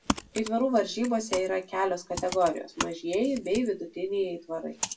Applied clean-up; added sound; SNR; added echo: none; Computer keyboard; 10 dB; reverberation time 0.2 s.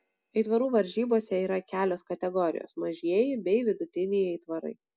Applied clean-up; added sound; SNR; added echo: none; none; none; none.